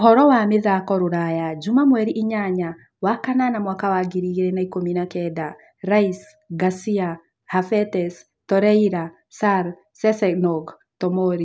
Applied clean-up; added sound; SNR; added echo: none; none; none; none.